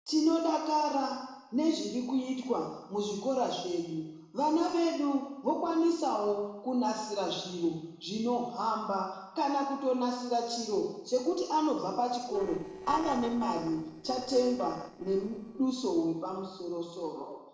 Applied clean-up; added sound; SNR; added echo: neural separator model SepFormer DNS4.